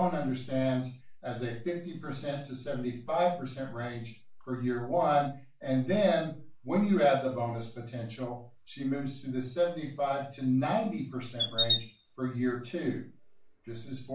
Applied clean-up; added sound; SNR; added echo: none; Chirp, tweet; 1 dB; reverberation time 0.3 s.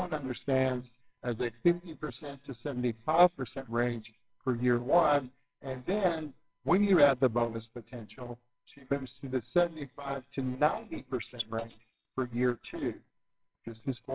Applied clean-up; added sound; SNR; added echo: neural separator model SepFormer WHAMR!.